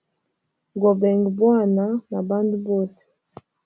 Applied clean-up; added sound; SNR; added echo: none; none; none; none.